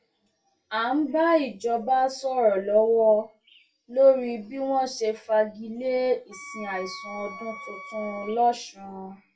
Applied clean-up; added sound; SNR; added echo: none; Wind instrument, woodwind instrument; 16 dB; reverberation time 0.2 s.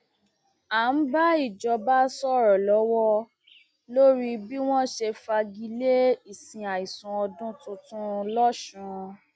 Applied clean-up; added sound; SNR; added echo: none; none; none; none.